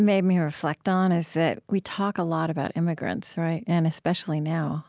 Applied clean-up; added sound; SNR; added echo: none; none; none; none.